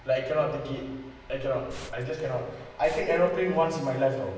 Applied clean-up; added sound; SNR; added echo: none; Liquid; 16 dB; reverberation time 1.1 s.